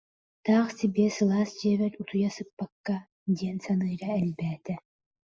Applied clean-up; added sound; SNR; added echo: neural mask model Resemble Enhance denoiser.